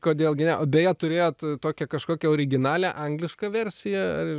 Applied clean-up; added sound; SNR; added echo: none; none; none; none.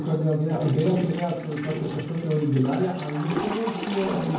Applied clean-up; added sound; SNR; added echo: none; Toilet flush / Water; 9 dB; reverberation time 0.9 s.